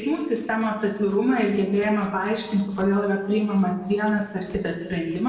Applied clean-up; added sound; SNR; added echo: neural separator model SepFormer DNS4.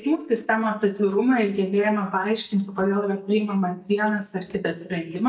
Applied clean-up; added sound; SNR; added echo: neural mask model DeepFilterNet 3.